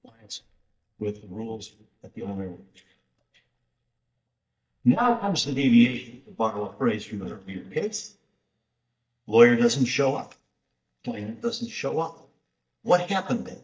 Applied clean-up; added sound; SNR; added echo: neural mask model DeepFilterNet 3.